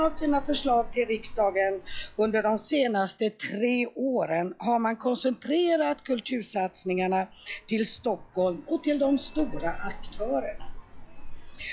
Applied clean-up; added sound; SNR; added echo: classical method log-MMSE.